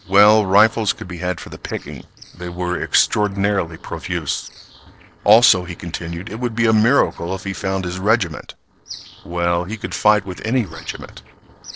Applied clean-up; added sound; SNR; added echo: neural separator model SepFormer DNS4.